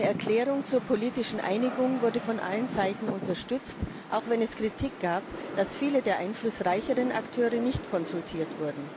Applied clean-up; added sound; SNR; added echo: none; Rain; 9 dB; none.